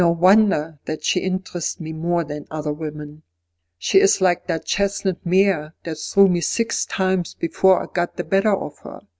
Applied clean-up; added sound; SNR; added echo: none; none; none; none.